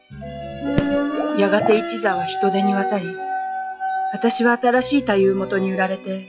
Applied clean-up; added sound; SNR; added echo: classical method log-MMSE.